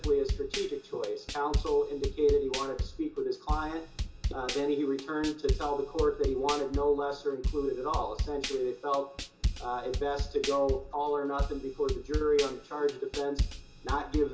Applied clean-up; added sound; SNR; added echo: none; Drum / Drum kit; 4 dB; reverberation time 0.2 s.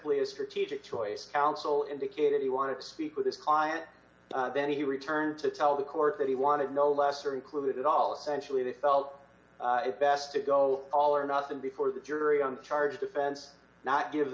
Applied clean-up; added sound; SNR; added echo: none; none; none; none.